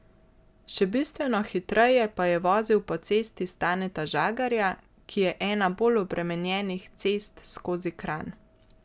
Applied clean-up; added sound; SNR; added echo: none; none; none; none.